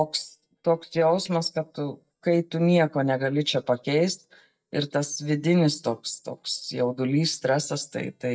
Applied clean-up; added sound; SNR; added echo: neural mask model DeepFilterNet 3.